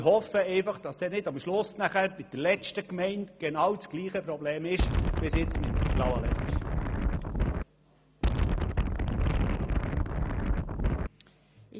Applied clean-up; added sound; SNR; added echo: none; Wind; -5 dB; none.